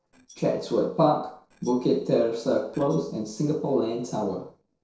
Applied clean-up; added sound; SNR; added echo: neural separator model SepFormer DNS4.